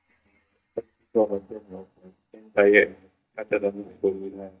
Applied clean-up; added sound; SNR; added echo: neural mask model DeepFilterNet 3.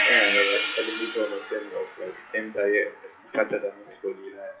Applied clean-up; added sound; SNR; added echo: classical method WPE with log-MMSE.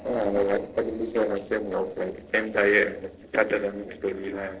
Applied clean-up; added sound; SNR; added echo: neural separator model SepFormer DNS4.